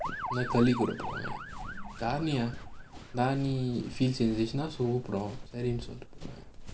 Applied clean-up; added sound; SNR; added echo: none; Motor vehicle (road) / Siren + Run; 8 dB; none.